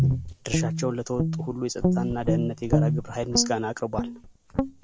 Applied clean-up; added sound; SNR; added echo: none; Guitar; -3 dB; none.